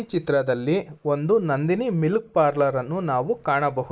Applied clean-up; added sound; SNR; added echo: neural mask model Resemble Enhance denoiser.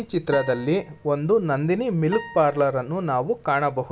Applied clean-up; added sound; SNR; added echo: none; Acoustic guitar; 17 dB; none.